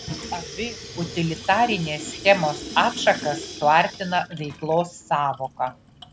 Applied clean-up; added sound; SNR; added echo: none; Sink (filling or washing) / Water tap, faucet; 12 dB; none.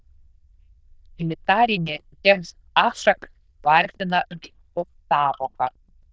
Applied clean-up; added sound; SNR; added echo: neural diffusion model UNIVERSE++.